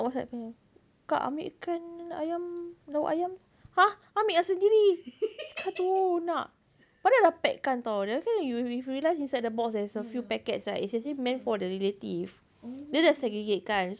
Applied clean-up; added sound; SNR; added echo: none; none; none; none.